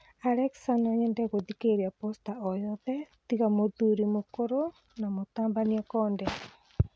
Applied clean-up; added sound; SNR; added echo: none; none; none; none.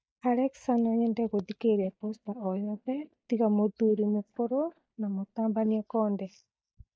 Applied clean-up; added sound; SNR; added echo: neural mask model DeepFilterNet 3.